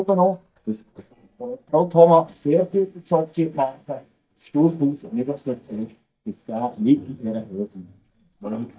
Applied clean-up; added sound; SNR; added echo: neural mask model DeepFilterNet 3.